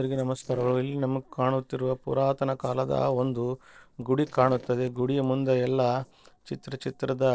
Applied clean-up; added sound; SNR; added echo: neural separator model SepFormer DNS4.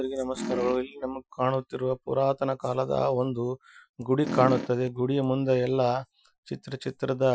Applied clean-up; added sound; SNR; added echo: classical method Wiener filter.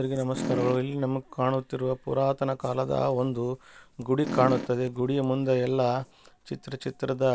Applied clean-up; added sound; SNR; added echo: none; Fart; 4 dB; none.